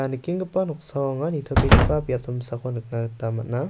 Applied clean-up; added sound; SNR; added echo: none; Slam; -4 dB; none.